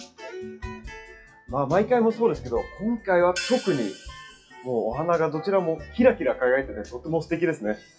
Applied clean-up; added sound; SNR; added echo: classical method WPE with log-MMSE.